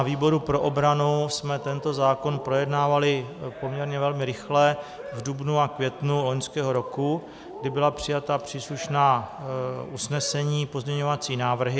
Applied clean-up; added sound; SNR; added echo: none; Cheering; 18 dB; none.